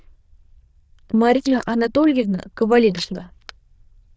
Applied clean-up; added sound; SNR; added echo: neural diffusion model UNIVERSE++.